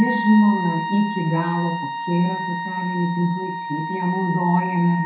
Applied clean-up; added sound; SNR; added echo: none; Wind instrument, woodwind instrument; 6 dB; reverberation time 0.4 s.